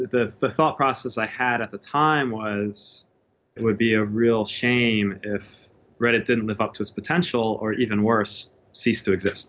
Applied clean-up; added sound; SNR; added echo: none; none; none; none.